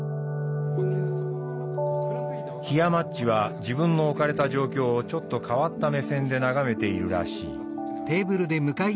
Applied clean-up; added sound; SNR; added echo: none; none; none; none.